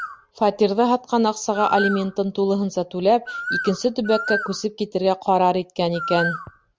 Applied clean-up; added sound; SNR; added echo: none; Bird; 10 dB; none.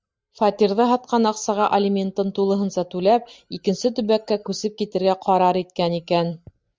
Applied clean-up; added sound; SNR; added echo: neural mask model DeepFilterNet 3.